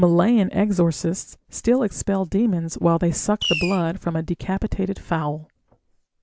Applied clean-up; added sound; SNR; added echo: none; Fireworks; 4 dB; none.